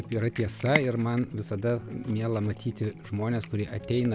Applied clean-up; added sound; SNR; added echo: none; Cat; 11 dB; none.